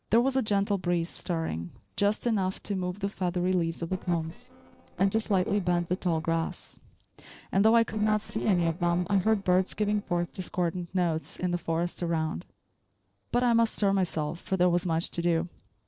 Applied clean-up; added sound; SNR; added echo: neural separator model SepFormer DNS4.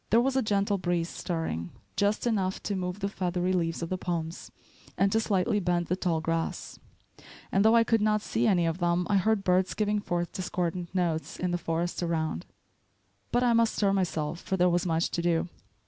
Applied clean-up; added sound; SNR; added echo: none; none; none; none.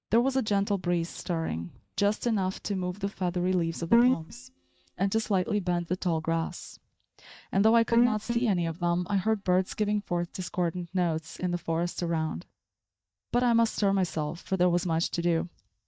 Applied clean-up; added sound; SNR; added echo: neural mask model DeepFilterNet 3.